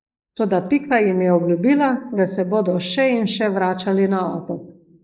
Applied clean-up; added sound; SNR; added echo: neural mask model Resemble Enhance denoiser.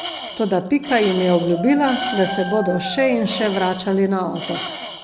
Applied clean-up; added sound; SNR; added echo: none; Tools + Dog; 9 dB; none.